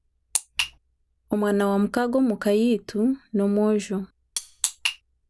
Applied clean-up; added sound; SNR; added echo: none; Cutlery, silverware; 12 dB; none.